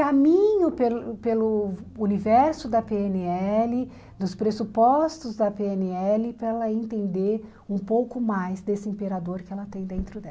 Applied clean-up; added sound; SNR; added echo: none; none; none; none.